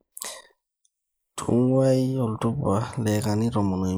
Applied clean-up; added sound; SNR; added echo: neural mask model Resemble Enhance denoiser.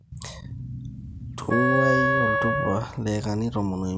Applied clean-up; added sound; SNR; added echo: none; Wind instrument, woodwind instrument; -1 dB; none.